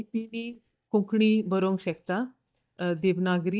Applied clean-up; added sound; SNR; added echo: neural mask model DeepFilterNet 3.